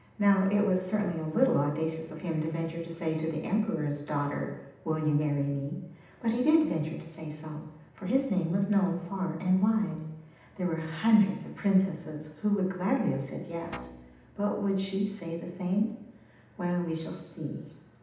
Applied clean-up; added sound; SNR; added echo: none; Guitar; 16 dB; reverberation time 0.8 s.